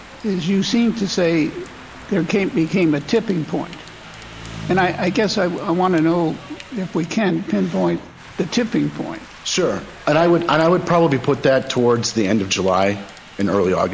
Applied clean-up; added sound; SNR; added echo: none; Rain + Engine; 18 dB; none.